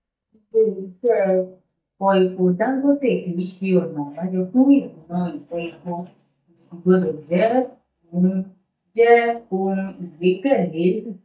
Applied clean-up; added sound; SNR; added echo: neural mask model DeepFilterNet 3.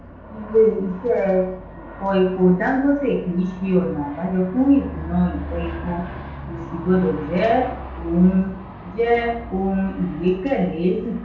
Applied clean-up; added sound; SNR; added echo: none; Aircraft; 13 dB; reverberation time 0.5 s.